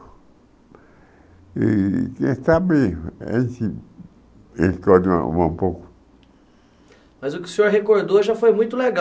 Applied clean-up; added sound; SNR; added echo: none; none; none; none.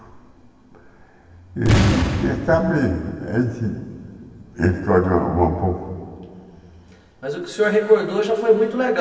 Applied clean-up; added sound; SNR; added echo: none; Boom; 1 dB; reverberation time 2.9 s.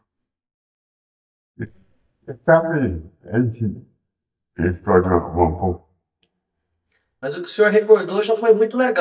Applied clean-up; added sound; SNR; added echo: neural mask model DeepFilterNet 3.